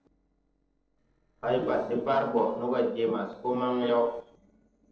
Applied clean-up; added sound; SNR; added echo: neural separator model SepFormer DNS4.